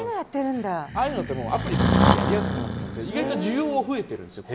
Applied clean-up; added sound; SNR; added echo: none; Breathing; -3 dB; none.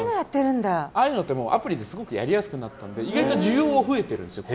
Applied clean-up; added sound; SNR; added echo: none; none; none; none.